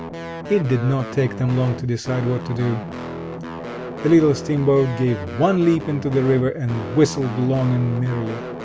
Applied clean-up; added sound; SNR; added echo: none; Guitar; 10 dB; none.